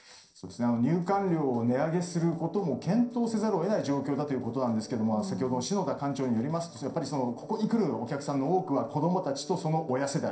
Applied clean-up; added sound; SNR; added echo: neural separator model SepFormer DNS4.